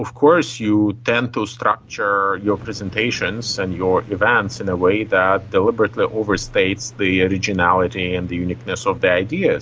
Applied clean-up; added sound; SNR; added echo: none; none; none; none.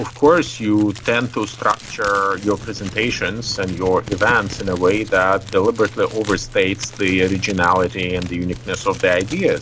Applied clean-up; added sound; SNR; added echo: none; Crumpling, crinkling; 17 dB; none.